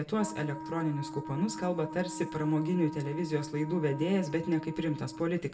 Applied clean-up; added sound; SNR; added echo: none; Wind instrument, woodwind instrument; 11 dB; reverberation time 0.5 s.